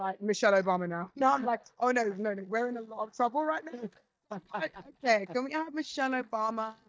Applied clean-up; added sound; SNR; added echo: neural mask model DeepFilterNet 3.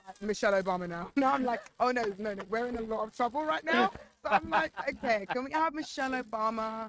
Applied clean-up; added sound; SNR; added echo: neural mask model RNNoise.